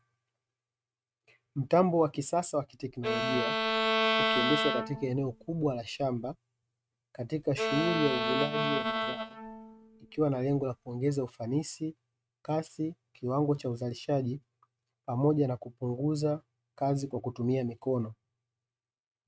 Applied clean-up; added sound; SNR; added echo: neural mask model RNNoise.